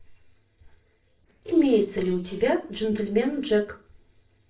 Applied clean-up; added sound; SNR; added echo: neural separator model SepFormer DNS4.